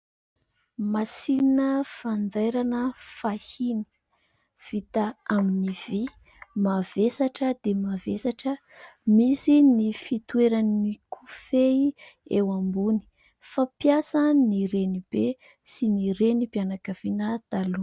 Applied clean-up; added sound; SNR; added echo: none; none; none; none.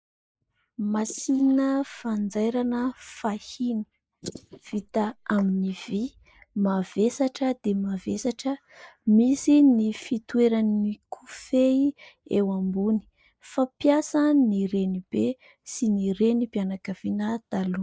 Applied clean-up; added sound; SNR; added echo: neural mask model Resemble Enhance denoiser.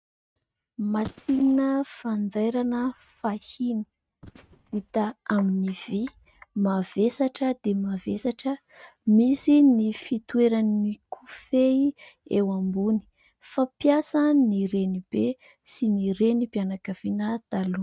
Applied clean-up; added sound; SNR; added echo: neural mask model RNNoise.